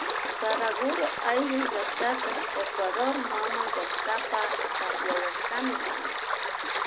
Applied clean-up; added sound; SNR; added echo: none; Stream; -3 dB; none.